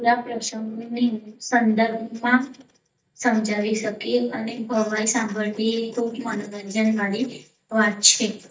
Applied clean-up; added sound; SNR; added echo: neural mask model DeepFilterNet 3.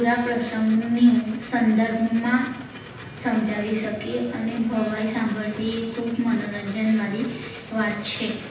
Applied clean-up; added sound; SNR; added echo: none; Printer; 20 dB; reverberation time 0.9 s.